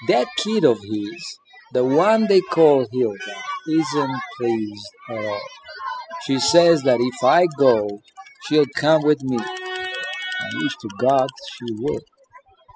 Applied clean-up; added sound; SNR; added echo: classical method spectral subtraction.